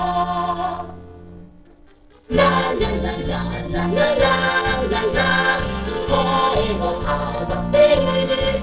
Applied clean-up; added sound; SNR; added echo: neural separator model SepFormer DNS4.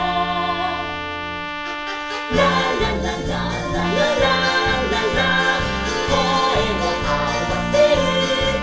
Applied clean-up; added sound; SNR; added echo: none; Trumpet; 8 dB; reverberation time 0.4 s.